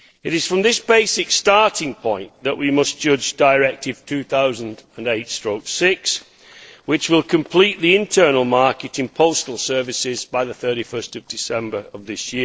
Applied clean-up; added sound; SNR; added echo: neural separator model SepFormer DNS4.